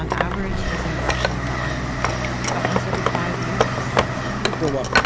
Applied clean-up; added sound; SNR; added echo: none; Wood + Train; -2 dB; none.